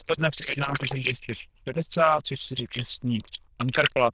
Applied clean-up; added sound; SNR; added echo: neural diffusion model UNIVERSE++.